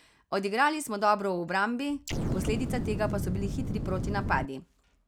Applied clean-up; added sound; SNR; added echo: none; Explosion; 1 dB; none.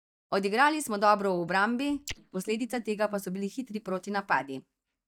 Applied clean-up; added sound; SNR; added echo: neural mask model DeepFilterNet 3.